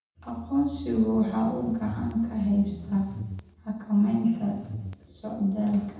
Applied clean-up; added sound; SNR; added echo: none; Bass guitar; 10 dB; reverberation time 0.9 s.